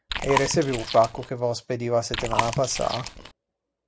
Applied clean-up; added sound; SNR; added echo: none; Chewing, mastication; 4 dB; none.